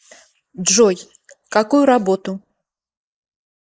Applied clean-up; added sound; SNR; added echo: neural mask model Resemble Enhance denoiser.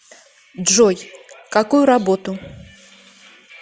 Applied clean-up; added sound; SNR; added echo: none; none; none; none.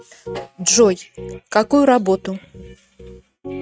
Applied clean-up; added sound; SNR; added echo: neural mask model RNNoise.